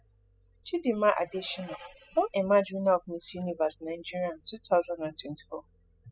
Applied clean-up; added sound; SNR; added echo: classical method spectral subtraction.